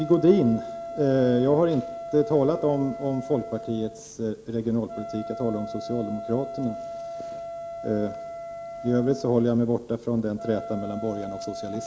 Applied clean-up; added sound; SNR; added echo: none; Wind instrument, woodwind instrument; 11 dB; none.